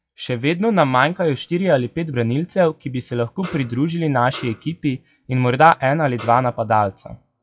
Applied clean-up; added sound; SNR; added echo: classical method WPE with log-MMSE.